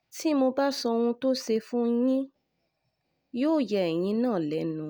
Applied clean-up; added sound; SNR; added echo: none; none; none; none.